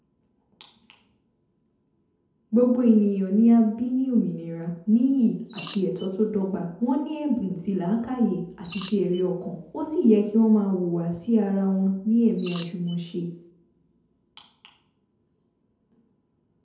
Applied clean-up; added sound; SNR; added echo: none; Rattle / Keys jangling; 0 dB; reverberation time 2.1 s.